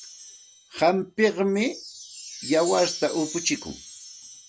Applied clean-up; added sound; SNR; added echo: none; Wind chime; 13 dB; none.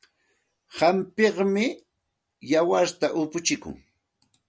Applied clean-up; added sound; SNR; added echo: none; none; none; none.